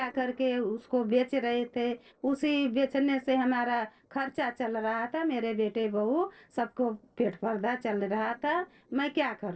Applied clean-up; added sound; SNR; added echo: neural separator model SepFormer DNS4.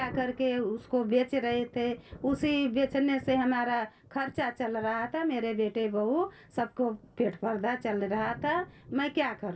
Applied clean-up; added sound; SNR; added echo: none; Thunder; 20 dB; reverberation time 0.2 s.